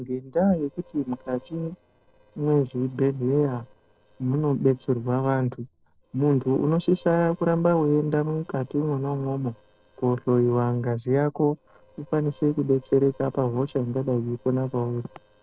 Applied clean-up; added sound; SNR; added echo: neural separator model SepFormer DNS4.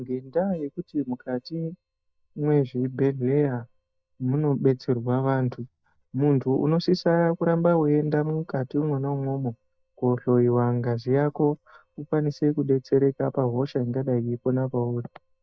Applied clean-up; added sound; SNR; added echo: neural mask model DeepFilterNet 3.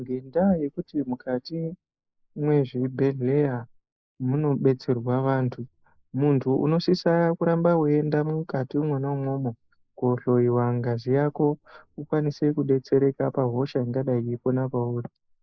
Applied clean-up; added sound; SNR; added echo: neural mask model Resemble Enhance denoiser.